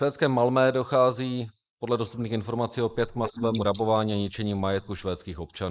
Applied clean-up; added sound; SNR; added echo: neural mask model Resemble Enhance denoiser.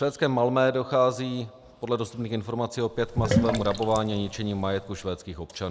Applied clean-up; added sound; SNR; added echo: none; Sink (filling or washing); 3 dB; none.